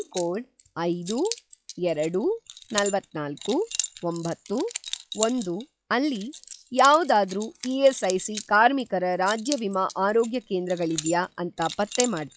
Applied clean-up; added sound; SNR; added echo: classical method log-MMSE.